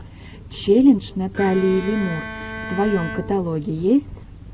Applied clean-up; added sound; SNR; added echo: none; Bowed string instrument; 13 dB; none.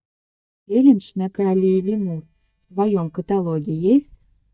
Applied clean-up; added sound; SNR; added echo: neural mask model DeepFilterNet 3.